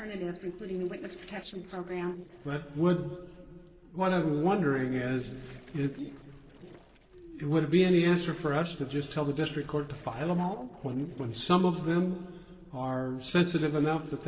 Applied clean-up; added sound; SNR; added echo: neural separator model SepFormer DNS4.